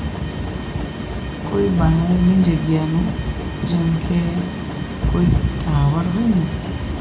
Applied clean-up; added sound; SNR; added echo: none; Mechanisms; 12 dB; reverberation time 0.4 s.